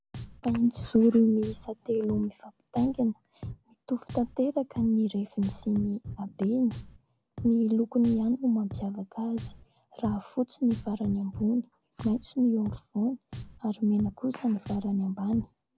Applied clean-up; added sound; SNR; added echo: none; Drum; 15 dB; none.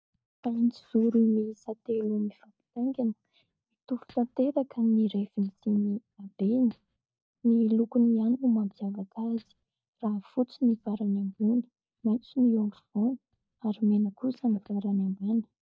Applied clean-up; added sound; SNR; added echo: neural mask model DeepFilterNet 3.